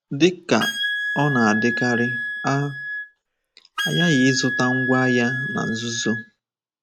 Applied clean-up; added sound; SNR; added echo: none; Wind instrument, woodwind instrument; 4 dB; none.